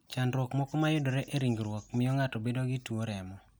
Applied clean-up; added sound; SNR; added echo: none; none; none; none.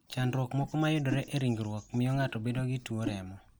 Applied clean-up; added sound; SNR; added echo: none; Whoosh, swoosh, swish; 12 dB; none.